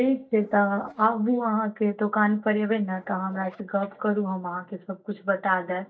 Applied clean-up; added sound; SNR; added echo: neural mask model DeepFilterNet 3.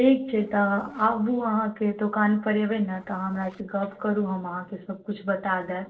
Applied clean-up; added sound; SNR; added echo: neural separator model SepFormer DNS4.